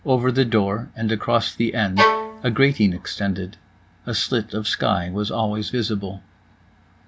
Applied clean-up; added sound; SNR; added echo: none; Bowed string instrument; -2 dB; none.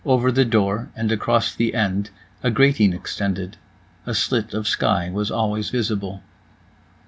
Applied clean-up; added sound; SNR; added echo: none; none; none; none.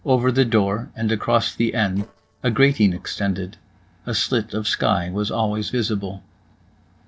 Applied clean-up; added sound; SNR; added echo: neural separator model SepFormer DNS4.